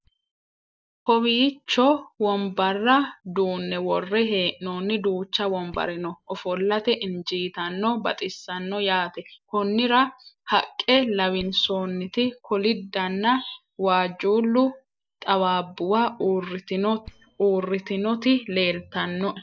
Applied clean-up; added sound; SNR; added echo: neural mask model DeepFilterNet 3.